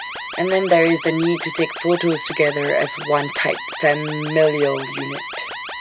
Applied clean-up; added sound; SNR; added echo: none; Alarm; 9 dB; none.